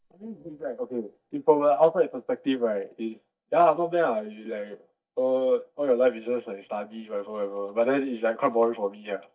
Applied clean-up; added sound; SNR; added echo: neural mask model DeepFilterNet 3.